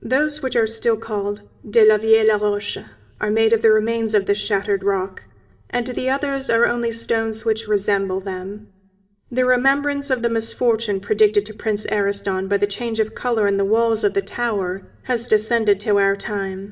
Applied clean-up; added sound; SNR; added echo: none; none; none; reverberation time 0.7 s.